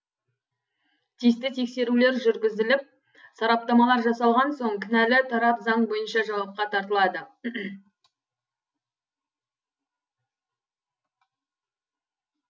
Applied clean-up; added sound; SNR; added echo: none; none; none; none.